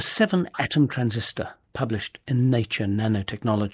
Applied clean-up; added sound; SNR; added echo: neural mask model Resemble Enhance denoiser.